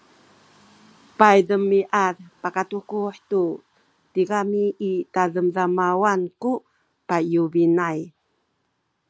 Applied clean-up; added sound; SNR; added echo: none; none; none; none.